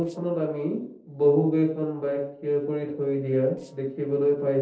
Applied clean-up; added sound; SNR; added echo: neural separator model SepFormer DNS4.